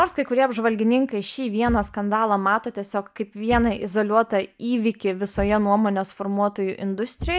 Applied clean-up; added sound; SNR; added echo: none; Thump, thud; 17 dB; none.